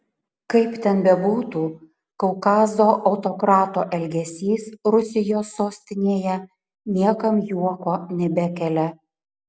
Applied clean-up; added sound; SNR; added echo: none; none; none; none.